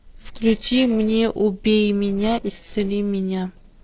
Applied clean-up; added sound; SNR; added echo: neural separator model SepFormer DNS4.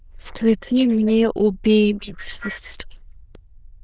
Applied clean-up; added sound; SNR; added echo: neural diffusion model UNIVERSE++.